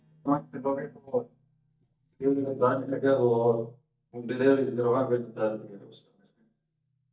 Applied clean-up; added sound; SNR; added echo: neural mask model DeepFilterNet 3.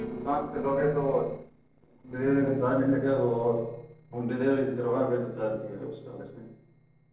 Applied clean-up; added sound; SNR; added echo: neural separator model SepFormer DNS4.